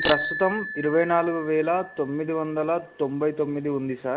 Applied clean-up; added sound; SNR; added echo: none; Bicycle bell; 10 dB; none.